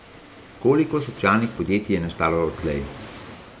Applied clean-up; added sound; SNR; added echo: none; Waves, surf; 17 dB; none.